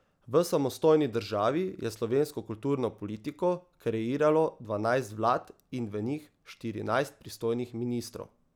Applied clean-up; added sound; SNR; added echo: none; none; none; none.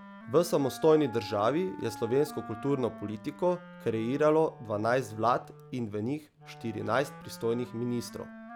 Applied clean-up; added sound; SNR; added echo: none; Wind instrument, woodwind instrument; 16 dB; none.